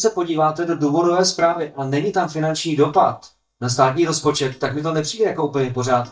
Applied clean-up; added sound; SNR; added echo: neural mask model DeepFilterNet 3.